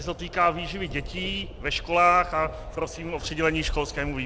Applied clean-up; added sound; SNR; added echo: none; Train; 12 dB; none.